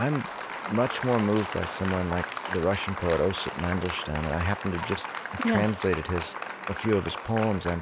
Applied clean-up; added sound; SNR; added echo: none; Applause; 7 dB; none.